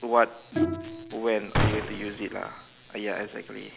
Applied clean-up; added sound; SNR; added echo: none; Gunshot, gunfire + Bowed string instrument; 0 dB; none.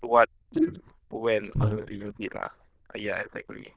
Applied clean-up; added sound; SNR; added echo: neural diffusion model UNIVERSE++.